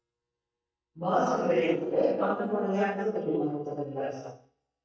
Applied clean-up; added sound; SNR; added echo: neural mask model DeepFilterNet 3.